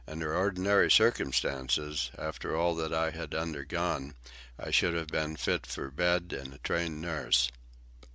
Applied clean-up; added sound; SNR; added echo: none; none; none; none.